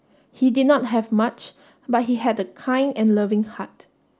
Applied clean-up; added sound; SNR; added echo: none; none; none; none.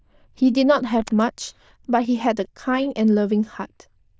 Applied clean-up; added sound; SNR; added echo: neural diffusion model UNIVERSE++.